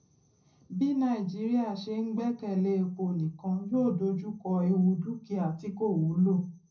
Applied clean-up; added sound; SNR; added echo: none; none; none; reverberation time 0.4 s.